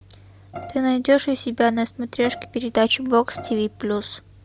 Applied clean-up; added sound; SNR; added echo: none; Bowed string instrument; 18 dB; none.